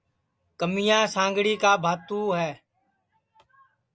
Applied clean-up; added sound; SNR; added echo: none; none; none; none.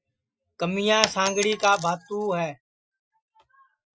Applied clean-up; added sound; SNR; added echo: classical method Wiener filter.